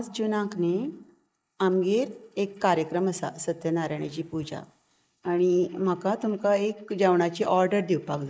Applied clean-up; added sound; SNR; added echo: neural mask model Resemble Enhance denoiser.